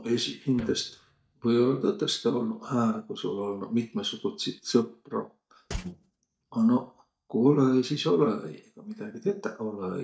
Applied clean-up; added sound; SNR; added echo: neural mask model DeepFilterNet 3.